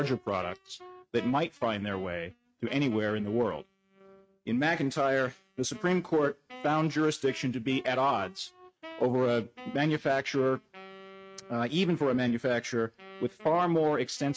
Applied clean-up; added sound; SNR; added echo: neural mask model RNNoise.